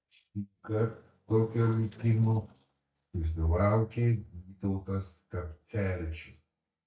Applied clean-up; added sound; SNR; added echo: neural mask model DeepFilterNet 3.